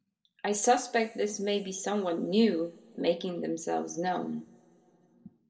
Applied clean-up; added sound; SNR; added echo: none; none; none; reverberation time 1.8 s.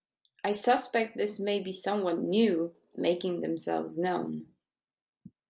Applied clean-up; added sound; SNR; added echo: none; none; none; none.